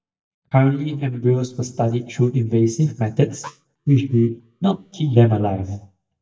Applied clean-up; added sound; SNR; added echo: neural mask model DeepFilterNet 3.